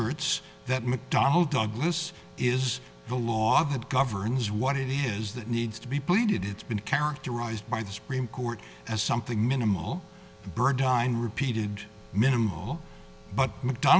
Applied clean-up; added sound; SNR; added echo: none; none; none; none.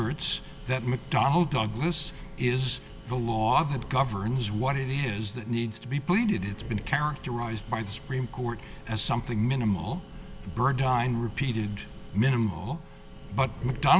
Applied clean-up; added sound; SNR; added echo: none; Breathing; 14 dB; none.